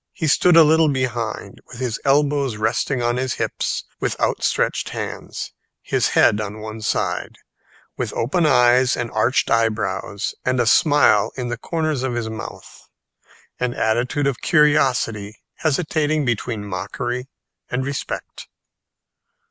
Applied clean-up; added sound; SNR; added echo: none; none; none; none.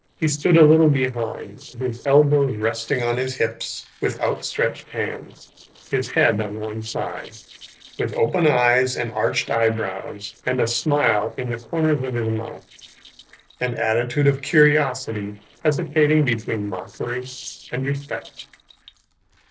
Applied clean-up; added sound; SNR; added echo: neural separator model SepFormer DNS4.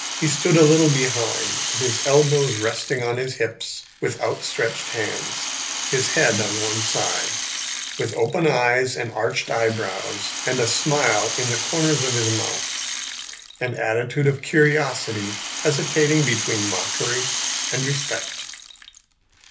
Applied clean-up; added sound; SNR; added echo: none; Rattle (instrument); 5 dB; reverberation time 0.3 s.